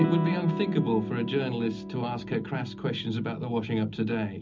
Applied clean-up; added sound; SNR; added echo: none; Electric guitar / Strum; 8 dB; reverberation time 0.4 s.